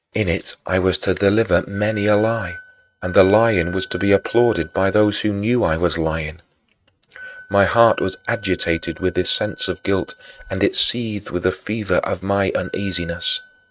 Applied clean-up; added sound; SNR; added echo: neural mask model RNNoise.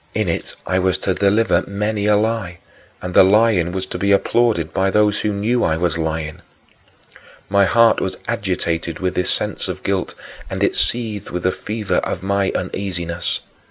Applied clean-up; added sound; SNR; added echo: none; none; none; none.